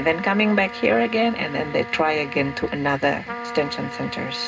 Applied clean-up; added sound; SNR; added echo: none; Trumpet; 13 dB; reverberation time 0.2 s.